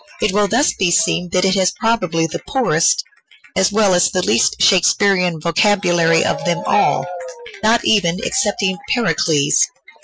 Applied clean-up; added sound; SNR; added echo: classical method Wiener filter.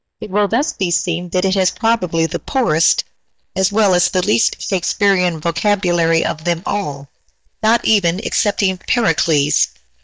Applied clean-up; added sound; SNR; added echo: neural mask model DeepFilterNet 3.